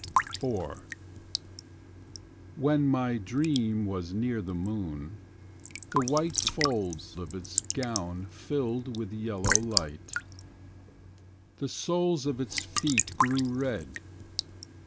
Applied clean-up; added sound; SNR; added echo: none; Raindrop / Drip / Trickle, dribble; 4 dB; none.